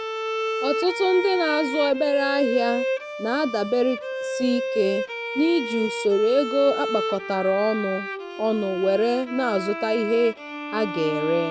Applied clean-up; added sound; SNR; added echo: none; Bowed string instrument; 6 dB; none.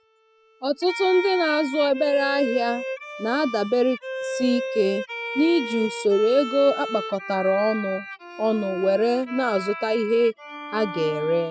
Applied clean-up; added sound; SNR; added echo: classical method spectral subtraction.